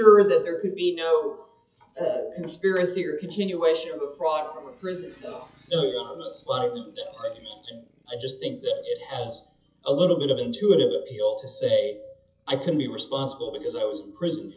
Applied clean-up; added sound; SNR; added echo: classical method WPE with log-MMSE.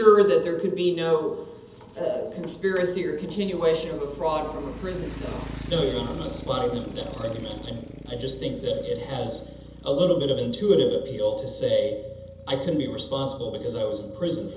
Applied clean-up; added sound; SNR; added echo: none; Motorcycle; 15 dB; reverberation time 0.7 s.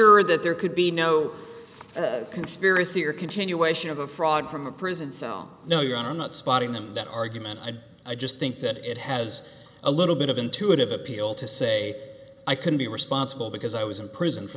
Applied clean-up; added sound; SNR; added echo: none; none; none; none.